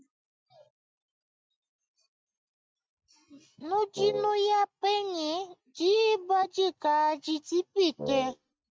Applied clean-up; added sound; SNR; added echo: neural mask model RNNoise.